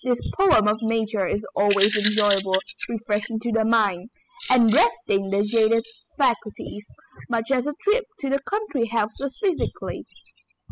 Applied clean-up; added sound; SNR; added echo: classical method spectral subtraction.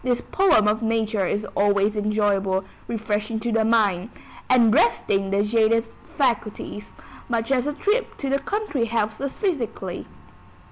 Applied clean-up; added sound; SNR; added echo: none; none; none; none.